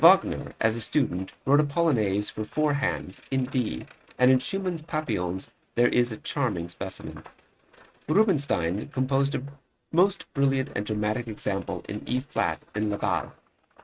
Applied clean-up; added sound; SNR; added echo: neural mask model RNNoise.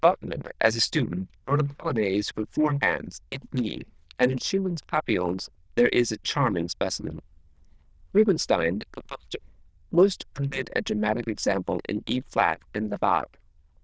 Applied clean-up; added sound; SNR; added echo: neural diffusion model UNIVERSE++.